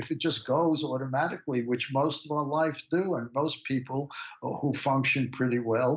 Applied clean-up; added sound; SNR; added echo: none; none; none; none.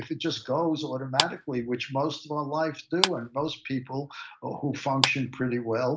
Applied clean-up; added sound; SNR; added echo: none; Clapping; 4 dB; none.